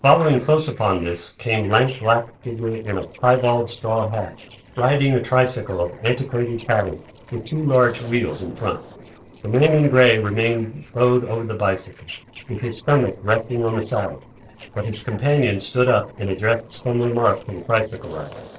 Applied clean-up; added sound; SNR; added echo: neural separator model SepFormer DNS4.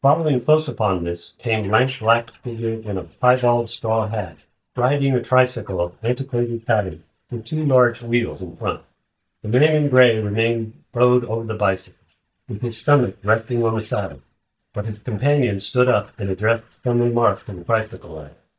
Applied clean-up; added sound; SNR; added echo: neural mask model DeepFilterNet 3.